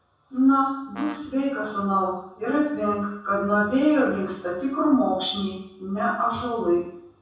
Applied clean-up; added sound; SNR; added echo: none; Brass instrument; 20 dB; reverberation time 0.7 s.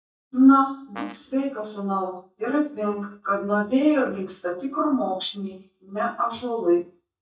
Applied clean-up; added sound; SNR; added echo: neural mask model DeepFilterNet 3.